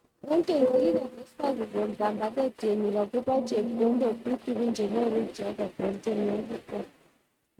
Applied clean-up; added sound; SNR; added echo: neural mask model RNNoise.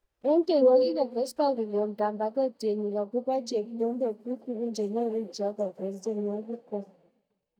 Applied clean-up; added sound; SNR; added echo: neural mask model DeepFilterNet 3.